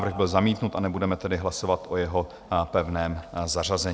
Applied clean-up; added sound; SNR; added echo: none; none; none; none.